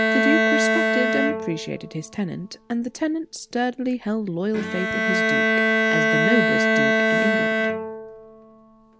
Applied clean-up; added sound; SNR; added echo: none; Bowed string instrument; -5 dB; none.